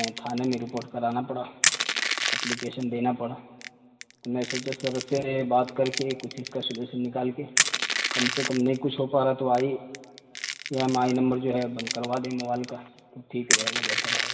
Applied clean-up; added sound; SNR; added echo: none; Crushing; 3 dB; reverberation time 1.6 s.